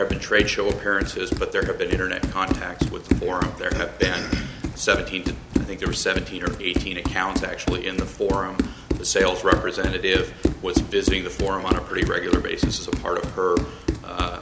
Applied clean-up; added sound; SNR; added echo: none; Run; 1 dB; none.